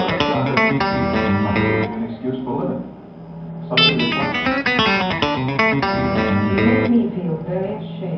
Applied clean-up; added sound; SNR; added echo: none; Guitar; -4 dB; reverberation time 0.9 s.